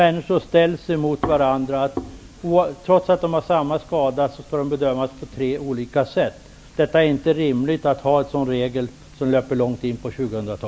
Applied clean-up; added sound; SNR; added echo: none; none; none; none.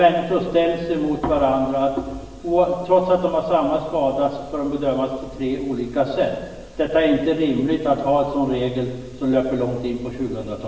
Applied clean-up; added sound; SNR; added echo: none; none; none; reverberation time 1.2 s.